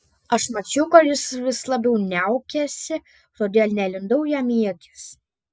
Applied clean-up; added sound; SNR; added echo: none; none; none; none.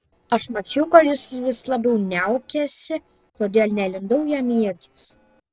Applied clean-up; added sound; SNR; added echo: neural separator model SepFormer DNS4.